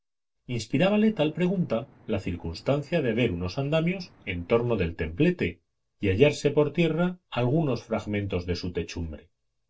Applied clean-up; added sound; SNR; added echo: neural separator model SepFormer DNS4.